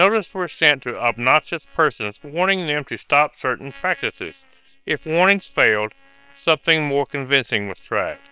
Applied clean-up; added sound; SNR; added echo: neural separator model SepFormer WHAM!.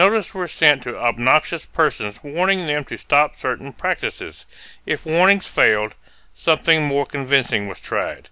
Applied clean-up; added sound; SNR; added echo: none; none; none; none.